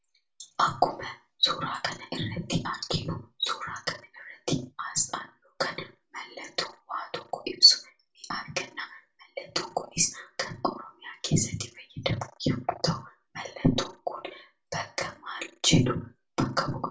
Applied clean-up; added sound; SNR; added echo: none; none; none; reverberation time 0.2 s.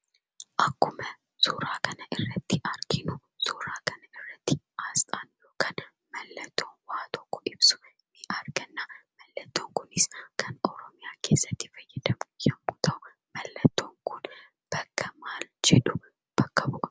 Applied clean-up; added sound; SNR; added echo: none; none; none; none.